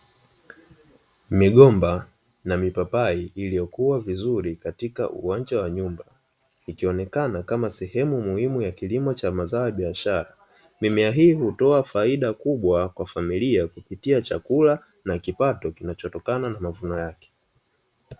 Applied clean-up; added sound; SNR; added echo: none; none; none; none.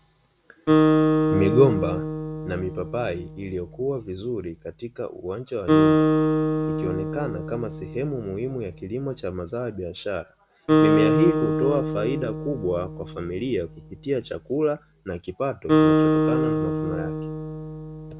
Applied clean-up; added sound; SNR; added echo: none; Acoustic guitar; -4 dB; none.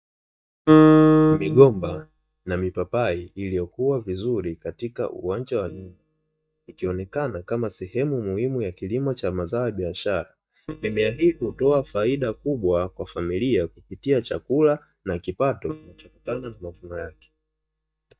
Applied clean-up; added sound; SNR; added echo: neural mask model DeepFilterNet 3.